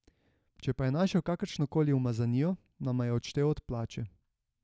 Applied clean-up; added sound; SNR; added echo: none; none; none; none.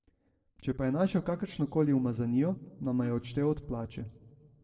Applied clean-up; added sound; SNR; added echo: neural separator model SepFormer DNS4.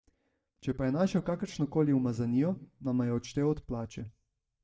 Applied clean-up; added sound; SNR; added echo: neural mask model DeepFilterNet 3.